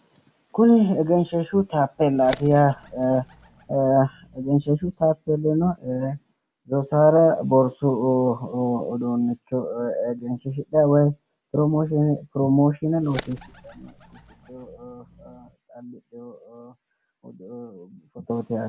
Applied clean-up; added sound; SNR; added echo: none; Bird; 19 dB; none.